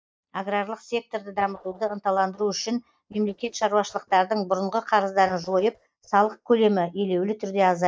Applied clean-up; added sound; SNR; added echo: neural mask model DeepFilterNet 3.